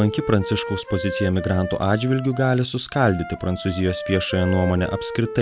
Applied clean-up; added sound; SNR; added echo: none; Wind instrument, woodwind instrument; 10 dB; none.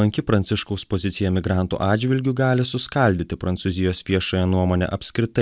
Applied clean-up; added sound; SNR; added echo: none; none; none; none.